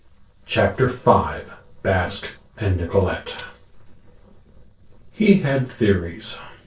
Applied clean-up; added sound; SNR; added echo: neural separator model SepFormer DNS4.